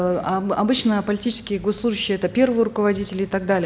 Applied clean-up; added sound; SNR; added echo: none; none; none; none.